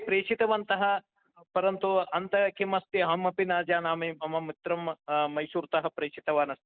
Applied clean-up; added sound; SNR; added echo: none; none; none; none.